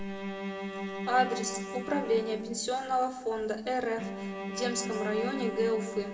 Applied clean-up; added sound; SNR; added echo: none; Bowed string instrument; 6 dB; reverberation time 1.1 s.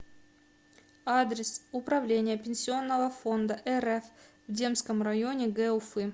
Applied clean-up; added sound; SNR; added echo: none; none; none; none.